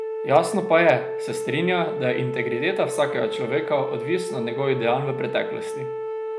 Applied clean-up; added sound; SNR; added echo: none; Wind instrument, woodwind instrument; 5 dB; none.